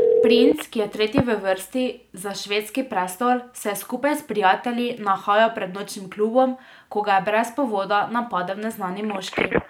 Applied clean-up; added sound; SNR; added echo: none; Telephone; 5 dB; none.